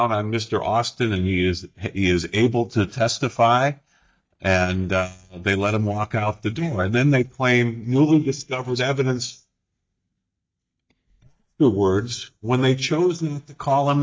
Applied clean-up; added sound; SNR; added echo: neural mask model DeepFilterNet 3.